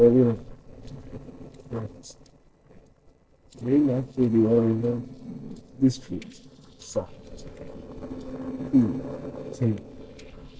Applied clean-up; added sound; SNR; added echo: neural separator model SepFormer DNS4.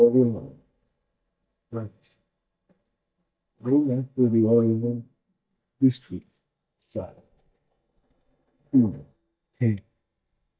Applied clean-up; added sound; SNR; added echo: neural mask model DeepFilterNet 3.